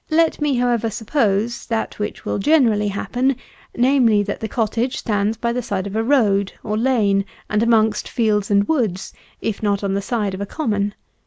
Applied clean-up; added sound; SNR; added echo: none; none; none; none.